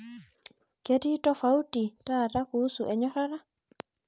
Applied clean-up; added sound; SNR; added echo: none; none; none; none.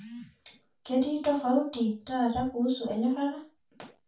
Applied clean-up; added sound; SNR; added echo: none; none; none; reverberation time 0.3 s.